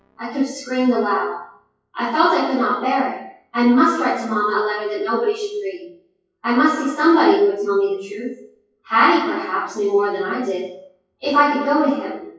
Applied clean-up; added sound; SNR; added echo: classical method WPE with log-MMSE.